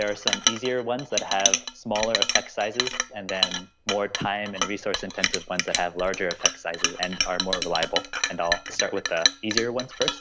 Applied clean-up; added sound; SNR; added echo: none; Chink, clink; -1 dB; none.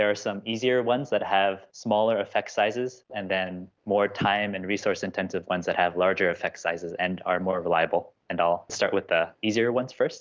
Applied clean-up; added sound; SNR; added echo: none; none; none; none.